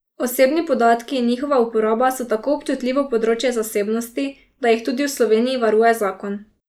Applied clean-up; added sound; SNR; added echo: neural mask model Resemble Enhance denoiser.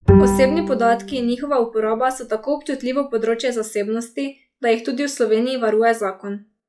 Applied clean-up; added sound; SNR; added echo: classical method log-MMSE.